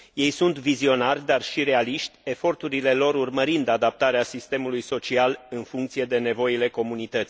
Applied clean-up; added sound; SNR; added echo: none; none; none; none.